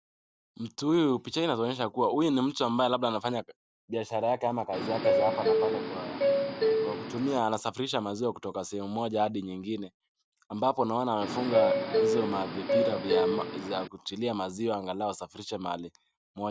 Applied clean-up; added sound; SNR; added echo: none; Subway, metro, underground; -3 dB; none.